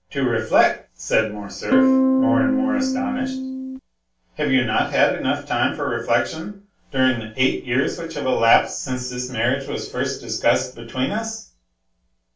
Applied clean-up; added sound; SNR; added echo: none; Electric guitar / Strum; -3 dB; reverberation time 0.3 s.